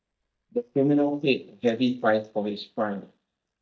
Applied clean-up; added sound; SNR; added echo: neural mask model DeepFilterNet 3.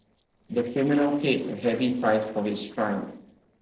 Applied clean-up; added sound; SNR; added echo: neural separator model SepFormer DNS4.